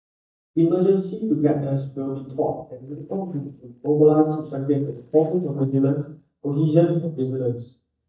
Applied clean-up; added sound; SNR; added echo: neural mask model DeepFilterNet 3.